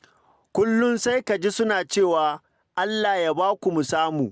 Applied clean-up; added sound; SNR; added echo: none; none; none; none.